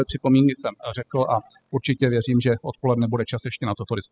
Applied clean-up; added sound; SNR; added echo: classical method spectral subtraction.